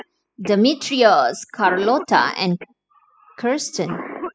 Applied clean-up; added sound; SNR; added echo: classical method spectral subtraction.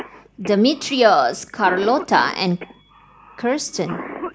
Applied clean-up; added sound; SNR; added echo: none; Cough; 14 dB; none.